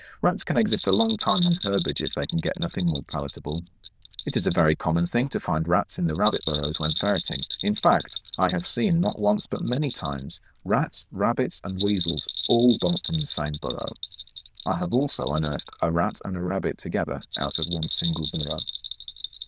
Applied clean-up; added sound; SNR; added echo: neural diffusion model UNIVERSE++.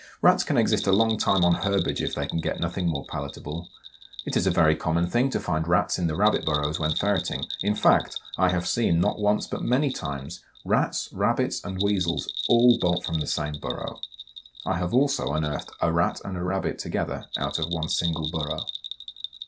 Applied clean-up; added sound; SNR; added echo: none; Bell; 11 dB; none.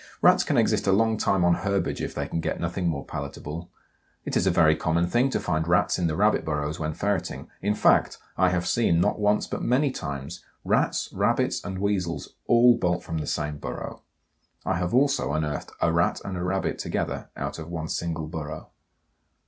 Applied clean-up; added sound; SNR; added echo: none; none; none; none.